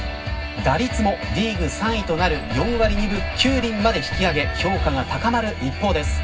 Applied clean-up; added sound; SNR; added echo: none; Car passing by; 13 dB; reverberation time 0.4 s.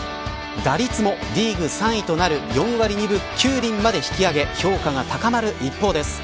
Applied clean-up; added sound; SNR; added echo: none; none; none; none.